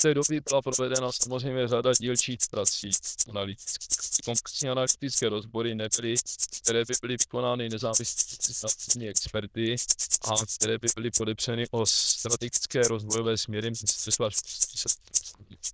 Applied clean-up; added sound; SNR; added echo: neural diffusion model UNIVERSE++.